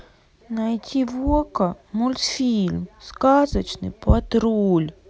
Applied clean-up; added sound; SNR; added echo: none; none; none; none.